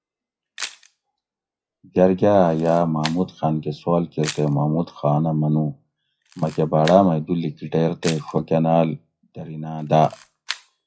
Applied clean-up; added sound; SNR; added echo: classical method WPE with log-MMSE.